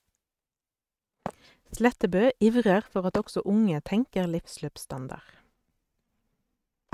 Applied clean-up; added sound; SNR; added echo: neural mask model RNNoise.